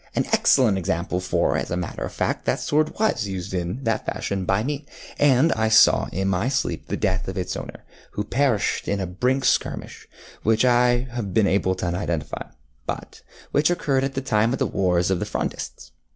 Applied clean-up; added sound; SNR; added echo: none; none; none; none.